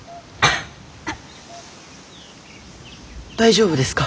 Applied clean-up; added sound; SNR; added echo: none; none; none; none.